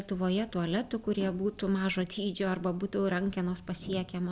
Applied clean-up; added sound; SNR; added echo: none; none; none; none.